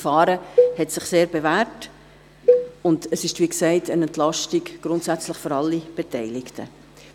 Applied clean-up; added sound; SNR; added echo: none; Cowbell; 1 dB; none.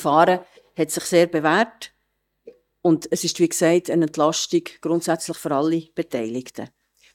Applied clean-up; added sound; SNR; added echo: neural mask model DeepFilterNet 3.